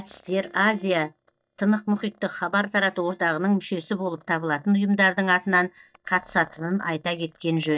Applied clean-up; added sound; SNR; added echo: neural mask model DeepFilterNet 3.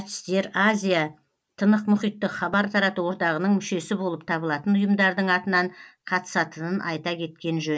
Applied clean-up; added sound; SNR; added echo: none; none; none; none.